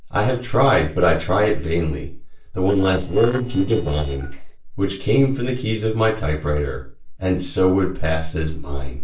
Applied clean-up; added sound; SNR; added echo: neural separator model SepFormer DNS4.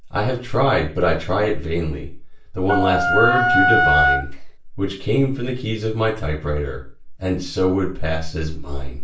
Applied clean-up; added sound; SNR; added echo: none; Wind instrument, woodwind instrument; -3 dB; reverberation time 0.3 s.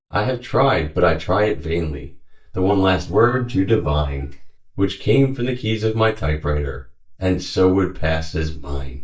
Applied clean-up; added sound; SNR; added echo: neural mask model DeepFilterNet 3.